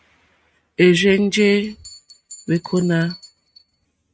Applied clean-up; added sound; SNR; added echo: neural mask model RNNoise.